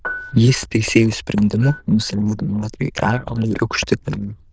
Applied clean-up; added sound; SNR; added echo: neural diffusion model UNIVERSE++.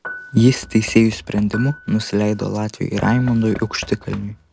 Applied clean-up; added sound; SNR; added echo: none; Piano + Knock / Wood; 17 dB; none.